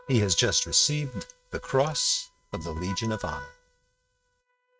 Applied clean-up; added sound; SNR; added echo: neural mask model RNNoise.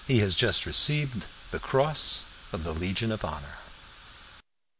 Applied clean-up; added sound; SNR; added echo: none; none; none; none.